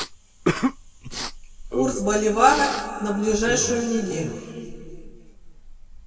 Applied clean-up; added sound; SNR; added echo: none; Respiratory sounds; 7 dB; reverberation time 2.0 s.